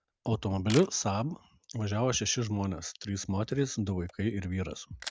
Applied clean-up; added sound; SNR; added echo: none; Camera; 19 dB; none.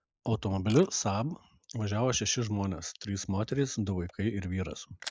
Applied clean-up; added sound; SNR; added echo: neural mask model Resemble Enhance denoiser.